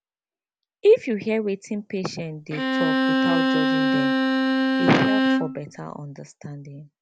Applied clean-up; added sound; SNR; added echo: none; Bowed string instrument; -5 dB; none.